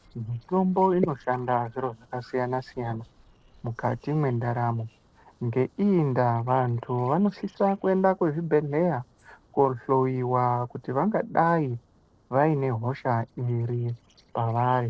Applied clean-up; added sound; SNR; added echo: neural separator model SepFormer DNS4.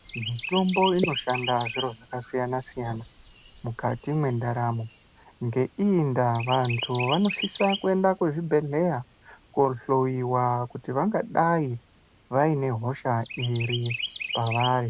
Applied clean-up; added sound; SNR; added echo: none; Chirp, tweet; 12 dB; none.